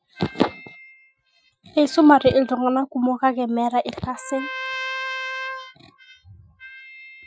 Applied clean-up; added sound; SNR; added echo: classical method Wiener filter.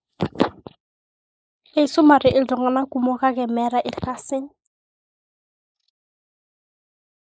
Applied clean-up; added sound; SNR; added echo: neural mask model Resemble Enhance denoiser.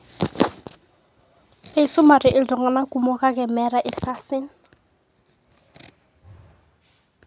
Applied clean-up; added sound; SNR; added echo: none; none; none; none.